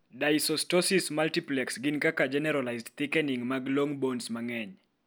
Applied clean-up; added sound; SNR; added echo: none; none; none; none.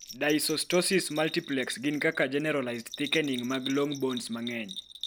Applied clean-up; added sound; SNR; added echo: none; Bell; 13 dB; none.